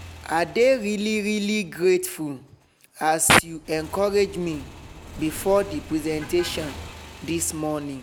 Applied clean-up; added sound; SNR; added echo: none; Motorcycle / Engine + Car passing by; 17 dB; none.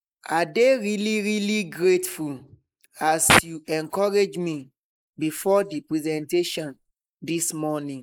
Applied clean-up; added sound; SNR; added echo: neural mask model Resemble Enhance denoiser.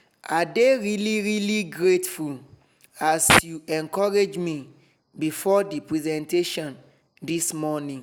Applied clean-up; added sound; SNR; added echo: none; none; none; none.